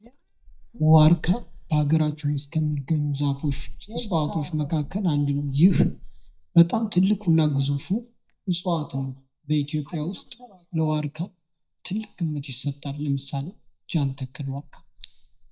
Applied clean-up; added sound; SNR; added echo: neural mask model DeepFilterNet 3.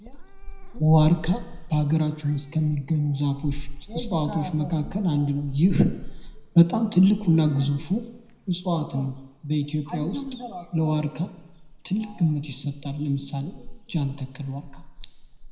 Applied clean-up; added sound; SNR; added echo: none; Meow / Purr; 12 dB; reverberation time 0.7 s.